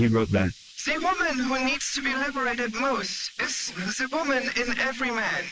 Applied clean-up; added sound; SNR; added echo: neural mask model Resemble Enhance denoiser.